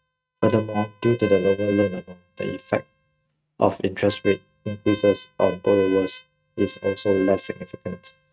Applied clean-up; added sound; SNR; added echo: neural mask model RNNoise.